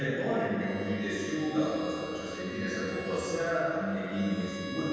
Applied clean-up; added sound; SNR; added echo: none; Bowed string instrument; 13 dB; reverberation time 2.1 s.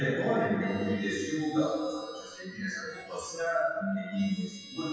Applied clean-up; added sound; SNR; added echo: classical method WPE with log-MMSE.